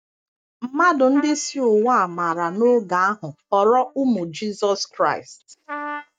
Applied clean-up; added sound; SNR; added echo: neural mask model DeepFilterNet 3.